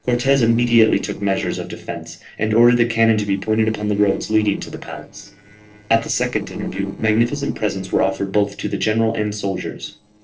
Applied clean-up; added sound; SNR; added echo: neural separator model SepFormer DNS4.